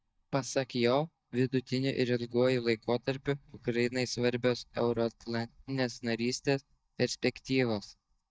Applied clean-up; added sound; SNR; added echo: neural mask model DeepFilterNet 3.